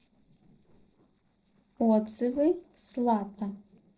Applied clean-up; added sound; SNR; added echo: neural separator model SepFormer DNS4.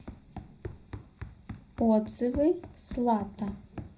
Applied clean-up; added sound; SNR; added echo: none; Run; 13 dB; reverberation time 0.4 s.